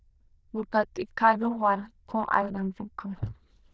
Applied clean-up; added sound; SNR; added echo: neural diffusion model UNIVERSE++.